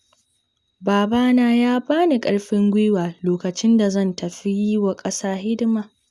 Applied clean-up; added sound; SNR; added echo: none; none; none; none.